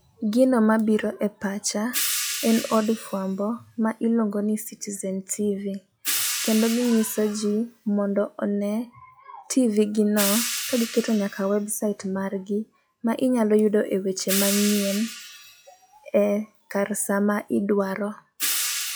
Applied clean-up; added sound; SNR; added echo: classical method log-MMSE.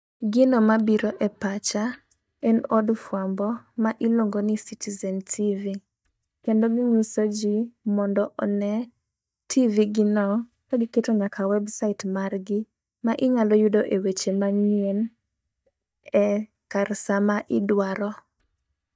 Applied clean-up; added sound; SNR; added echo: neural mask model DeepFilterNet 3.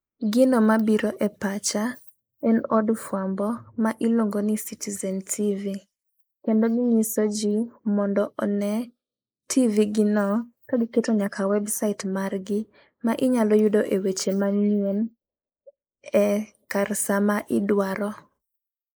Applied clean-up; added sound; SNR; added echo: neural mask model Resemble Enhance denoiser.